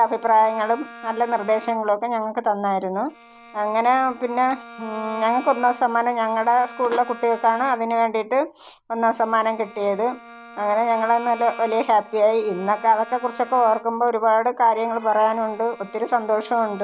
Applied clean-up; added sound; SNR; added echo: none; Bowed string instrument; 20 dB; none.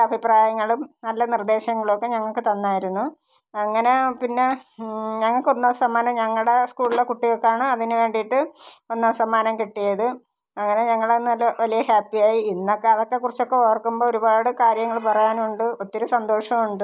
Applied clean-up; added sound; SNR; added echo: none; none; none; none.